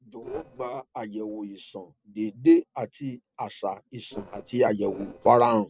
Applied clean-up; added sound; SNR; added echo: neural separator model SepFormer DNS4.